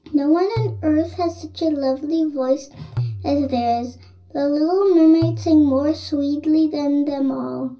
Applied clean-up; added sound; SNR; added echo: none; Tabla; 12 dB; reverberation time 0.4 s.